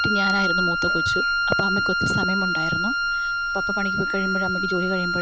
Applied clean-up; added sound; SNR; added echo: none; Wind instrument, woodwind instrument; -4 dB; none.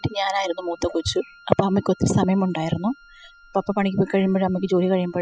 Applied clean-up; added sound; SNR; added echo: classical method spectral subtraction.